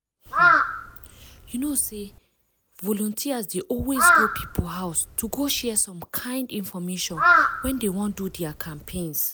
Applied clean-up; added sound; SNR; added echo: none; Crow; -5 dB; none.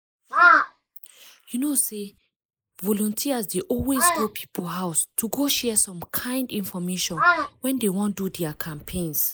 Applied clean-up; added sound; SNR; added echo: neural mask model Resemble Enhance denoiser.